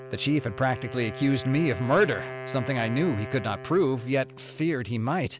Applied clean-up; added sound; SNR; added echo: none; Wind instrument, woodwind instrument; 13 dB; none.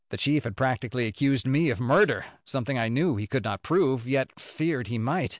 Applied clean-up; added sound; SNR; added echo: none; none; none; none.